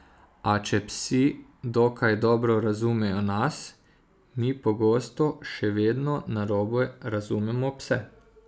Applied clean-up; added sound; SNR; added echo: none; none; none; none.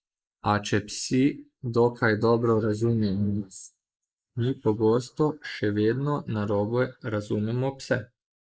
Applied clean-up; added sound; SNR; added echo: neural mask model Resemble Enhance denoiser.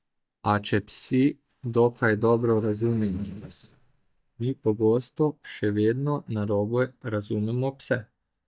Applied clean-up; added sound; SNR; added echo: neural mask model DeepFilterNet 3.